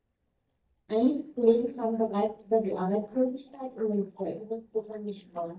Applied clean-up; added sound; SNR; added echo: neural mask model DeepFilterNet 3.